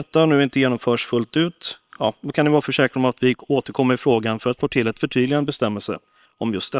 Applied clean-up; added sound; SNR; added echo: neural separator model SepFormer WHAM!.